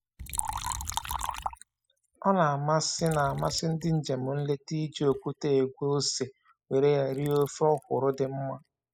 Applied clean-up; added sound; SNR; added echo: classical method spectral subtraction.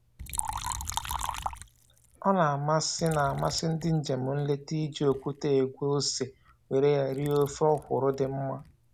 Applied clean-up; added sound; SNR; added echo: none; Liquid; 12 dB; none.